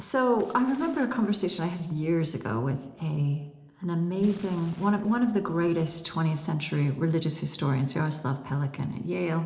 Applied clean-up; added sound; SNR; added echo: neural separator model SepFormer DNS4.